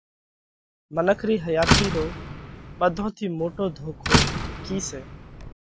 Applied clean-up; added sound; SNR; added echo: none; Slam; -1 dB; none.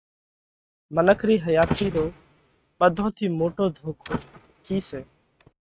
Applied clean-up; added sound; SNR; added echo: neural mask model RNNoise.